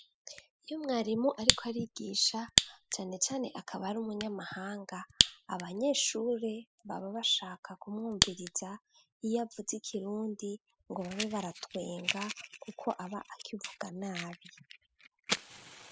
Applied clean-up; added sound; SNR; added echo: classical method spectral subtraction.